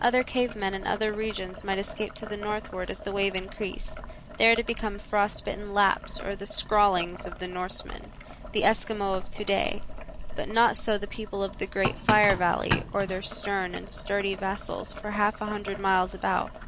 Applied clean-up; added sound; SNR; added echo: none; Boiling; 9 dB; none.